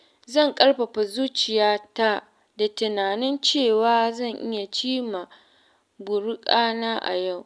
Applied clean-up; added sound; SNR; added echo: none; none; none; none.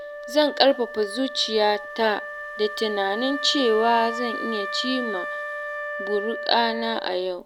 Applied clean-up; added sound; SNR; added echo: none; Wind instrument, woodwind instrument; 8 dB; none.